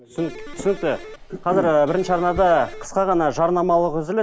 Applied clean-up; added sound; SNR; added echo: none; Drawer open or close + Electric guitar; 15 dB; none.